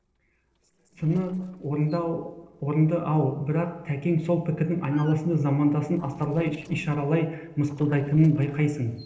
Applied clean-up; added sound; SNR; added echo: neural separator model SepFormer DNS4.